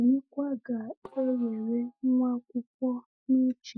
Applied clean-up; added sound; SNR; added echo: neural mask model DeepFilterNet 3.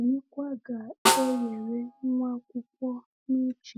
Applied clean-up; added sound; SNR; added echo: none; Snare drum; 1 dB; none.